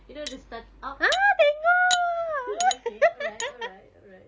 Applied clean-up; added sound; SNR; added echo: none; Cutlery, silverware; 12 dB; none.